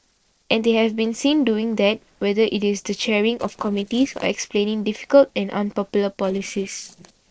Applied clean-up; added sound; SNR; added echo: neural separator model SepFormer DNS4.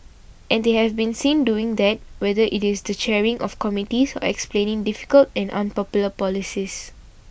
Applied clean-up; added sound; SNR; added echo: none; none; none; none.